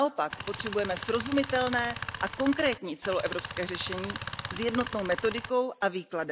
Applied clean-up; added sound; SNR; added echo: none; Tools; 7 dB; none.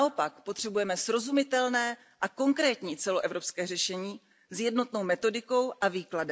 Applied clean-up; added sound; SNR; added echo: none; none; none; none.